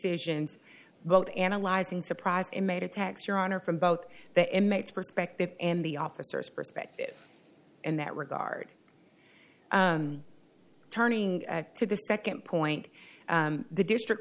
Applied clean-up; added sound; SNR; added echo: none; none; none; none.